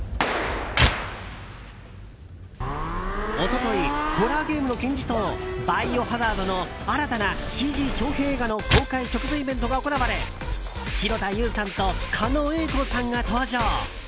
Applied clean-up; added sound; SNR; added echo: none; Tearing; 4 dB; none.